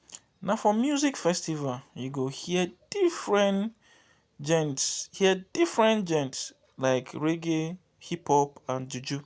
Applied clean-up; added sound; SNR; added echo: none; none; none; none.